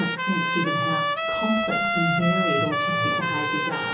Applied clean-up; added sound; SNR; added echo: none; Trumpet; -3 dB; reverberation time 0.8 s.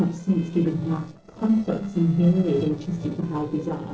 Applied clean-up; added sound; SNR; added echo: neural separator model SepFormer DNS4.